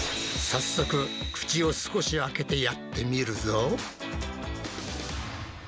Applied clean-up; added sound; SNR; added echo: none; none; none; none.